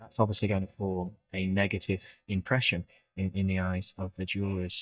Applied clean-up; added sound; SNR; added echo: neural mask model DeepFilterNet 3.